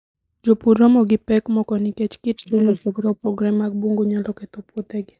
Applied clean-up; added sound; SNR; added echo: neural mask model Resemble Enhance denoiser.